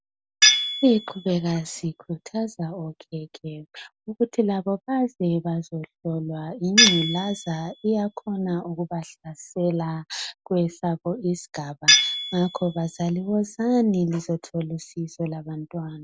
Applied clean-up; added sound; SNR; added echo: none; Tools; 0 dB; none.